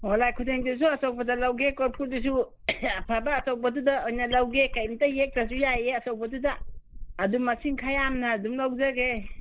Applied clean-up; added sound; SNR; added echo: neural mask model Resemble Enhance denoiser.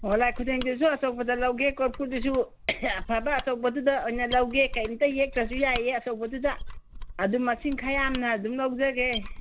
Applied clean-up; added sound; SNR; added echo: none; Mechanisms; 11 dB; none.